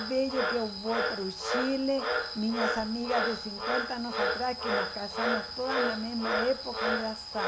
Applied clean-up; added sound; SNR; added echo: none; Frog; -1 dB; none.